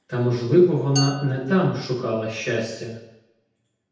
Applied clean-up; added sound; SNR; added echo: none; Glass; 14 dB; reverberation time 0.9 s.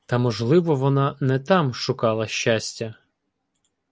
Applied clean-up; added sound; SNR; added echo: none; none; none; none.